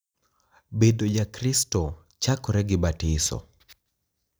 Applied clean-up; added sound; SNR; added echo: none; none; none; none.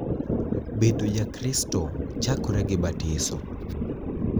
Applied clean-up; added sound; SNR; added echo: none; Thunder; 1 dB; none.